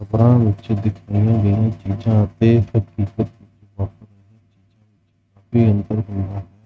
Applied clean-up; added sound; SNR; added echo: neural mask model RNNoise.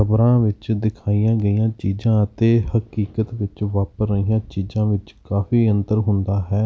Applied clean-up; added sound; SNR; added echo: none; none; none; none.